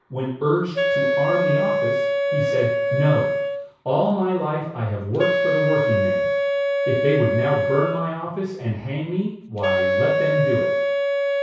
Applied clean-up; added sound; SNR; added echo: none; Wind instrument, woodwind instrument; -2 dB; reverberation time 0.6 s.